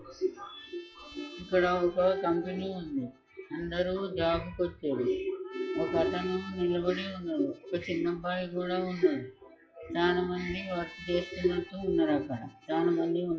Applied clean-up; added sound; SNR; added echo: classical method WPE with log-MMSE.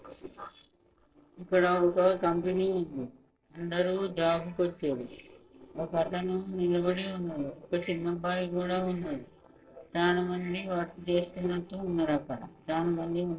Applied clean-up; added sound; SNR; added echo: neural separator model SepFormer DNS4.